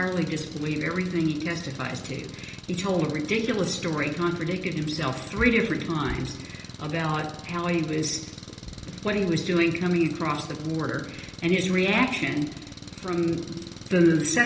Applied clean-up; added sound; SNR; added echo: none; Engine; 15 dB; reverberation time 1.0 s.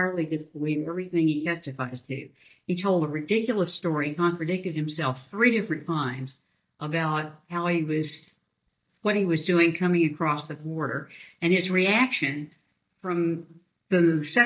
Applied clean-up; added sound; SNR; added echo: neural mask model DeepFilterNet 3.